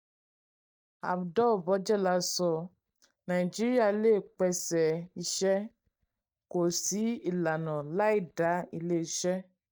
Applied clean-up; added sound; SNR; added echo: neural mask model DeepFilterNet 3.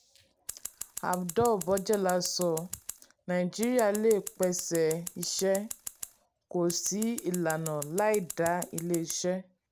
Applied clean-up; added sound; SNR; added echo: none; Scissors; 12 dB; none.